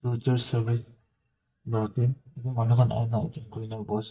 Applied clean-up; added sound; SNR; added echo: neural mask model DeepFilterNet 3.